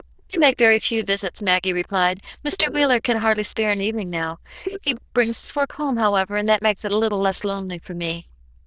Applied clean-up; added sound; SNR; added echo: neural diffusion model UNIVERSE++.